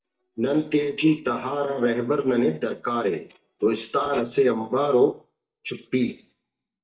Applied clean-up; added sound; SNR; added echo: neural mask model DeepFilterNet 3.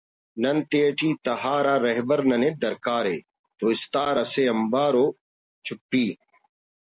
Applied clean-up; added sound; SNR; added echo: none; none; none; none.